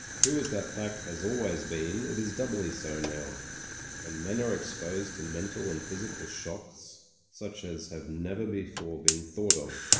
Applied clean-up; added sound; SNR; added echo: none; Fire; 0 dB; reverberation time 1.2 s.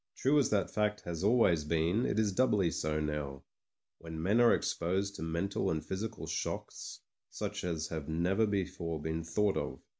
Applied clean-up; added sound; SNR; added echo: none; none; none; none.